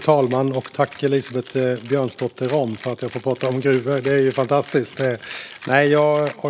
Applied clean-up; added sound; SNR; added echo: none; Rattle (instrument); 19 dB; none.